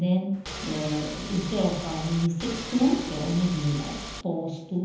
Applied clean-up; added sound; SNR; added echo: none; Engine / Car; 10 dB; reverberation time 0.9 s.